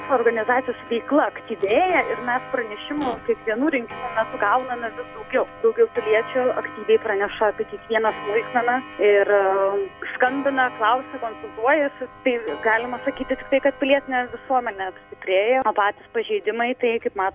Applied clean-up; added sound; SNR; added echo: none; Clock; 16 dB; none.